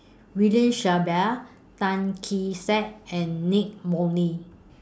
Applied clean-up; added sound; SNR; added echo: none; none; none; none.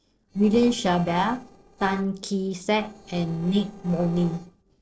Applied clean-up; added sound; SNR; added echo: neural separator model SepFormer DNS4.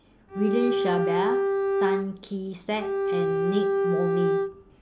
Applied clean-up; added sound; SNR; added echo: none; Bowed string instrument; -4 dB; none.